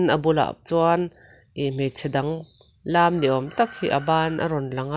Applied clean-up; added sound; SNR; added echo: none; none; none; none.